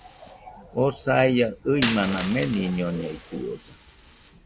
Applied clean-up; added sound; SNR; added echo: none; Coin (dropping); 10 dB; none.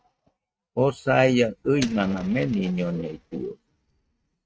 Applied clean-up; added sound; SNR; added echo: neural mask model RNNoise.